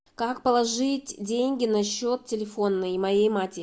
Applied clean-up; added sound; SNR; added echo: none; none; none; none.